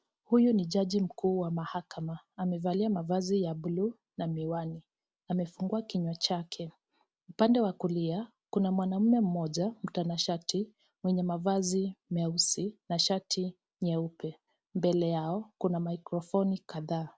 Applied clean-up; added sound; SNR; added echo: none; none; none; none.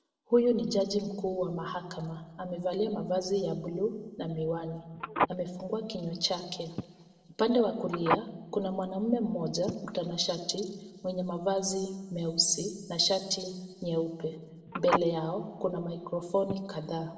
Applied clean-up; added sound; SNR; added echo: none; Telephone; 6 dB; reverberation time 1.3 s.